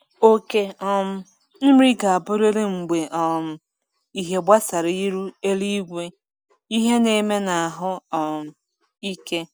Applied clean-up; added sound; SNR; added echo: none; none; none; none.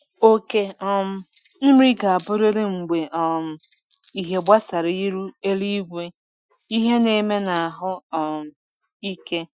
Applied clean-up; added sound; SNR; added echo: classical method Wiener filter.